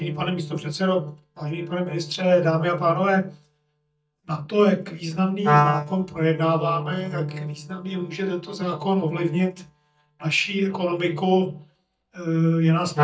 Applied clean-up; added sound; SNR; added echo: neural mask model DeepFilterNet 3.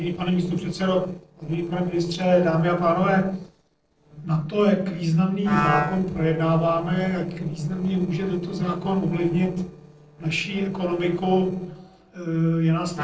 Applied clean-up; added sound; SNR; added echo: neural separator model SepFormer DNS4.